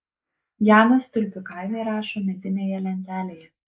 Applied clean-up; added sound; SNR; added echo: neural mask model Resemble Enhance denoiser.